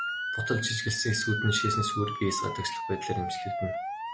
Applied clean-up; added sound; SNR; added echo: none; Motor vehicle (road) / Siren; 2 dB; none.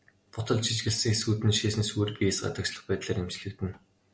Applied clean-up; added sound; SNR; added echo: none; none; none; none.